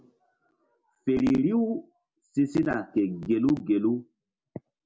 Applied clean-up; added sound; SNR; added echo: none; none; none; none.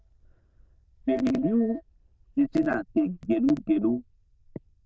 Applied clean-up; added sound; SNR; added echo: neural diffusion model UNIVERSE++.